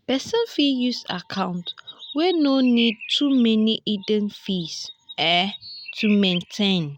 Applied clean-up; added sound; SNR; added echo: none; Chirp, tweet; 16 dB; none.